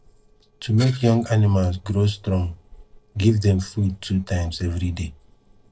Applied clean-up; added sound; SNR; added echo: neural separator model SepFormer DNS4.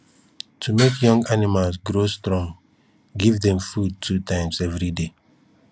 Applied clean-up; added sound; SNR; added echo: none; none; none; none.